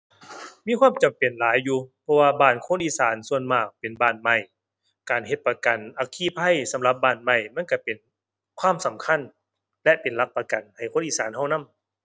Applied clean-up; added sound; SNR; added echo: none; none; none; none.